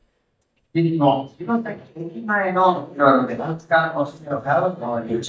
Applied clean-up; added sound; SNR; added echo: neural mask model DeepFilterNet 3.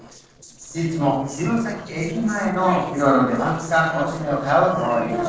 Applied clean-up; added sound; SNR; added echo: neural separator model SepFormer DNS4.